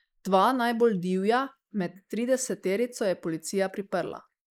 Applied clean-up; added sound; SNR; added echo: neural mask model Resemble Enhance denoiser.